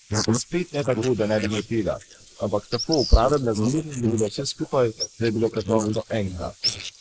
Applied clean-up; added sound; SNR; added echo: neural mask model Resemble Enhance denoiser.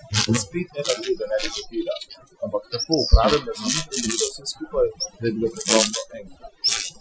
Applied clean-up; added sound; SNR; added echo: classical method Wiener filter.